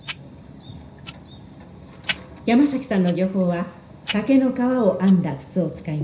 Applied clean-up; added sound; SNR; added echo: none; Tick-tock; 17 dB; reverberation time 0.5 s.